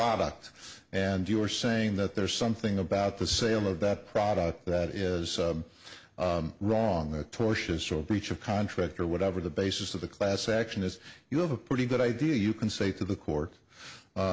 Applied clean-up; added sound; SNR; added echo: none; none; none; none.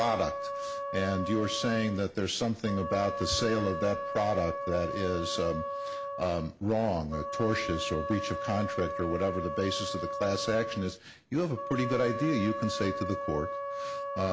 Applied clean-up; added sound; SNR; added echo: none; Wind instrument, woodwind instrument; 5 dB; none.